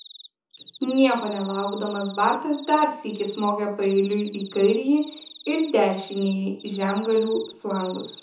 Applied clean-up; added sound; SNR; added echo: none; Cricket; 16 dB; reverberation time 0.6 s.